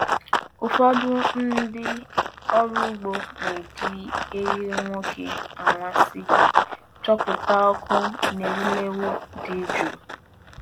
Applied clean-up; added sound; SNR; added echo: none; Run; -1 dB; none.